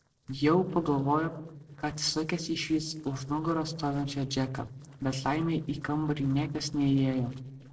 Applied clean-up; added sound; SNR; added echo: neural separator model SepFormer DNS4.